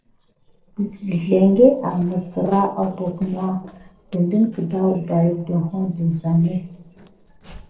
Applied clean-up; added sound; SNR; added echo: neural separator model SepFormer DNS4.